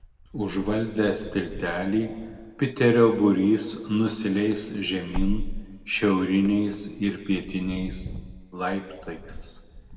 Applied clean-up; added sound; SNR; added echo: none; Wind / Car; 11 dB; reverberation time 1.5 s.